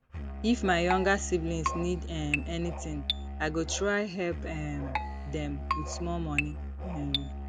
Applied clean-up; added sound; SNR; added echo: none; Musical instrument + Keyboard (musical); 3 dB; none.